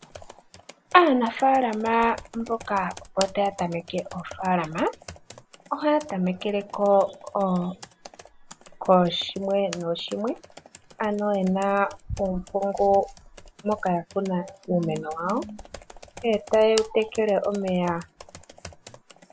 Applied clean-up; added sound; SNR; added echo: none; Computer keyboard; 18 dB; none.